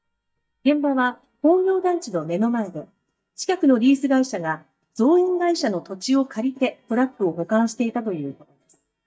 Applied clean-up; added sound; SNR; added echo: neural mask model DeepFilterNet 3.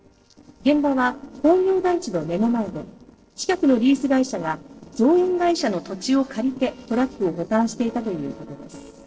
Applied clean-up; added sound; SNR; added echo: neural separator model SepFormer DNS4.